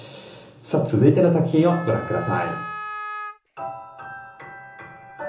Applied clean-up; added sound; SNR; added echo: none; Wind instrument, woodwind instrument; 10 dB; reverberation time 0.6 s.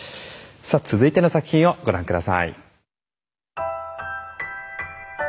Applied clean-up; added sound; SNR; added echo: none; none; none; none.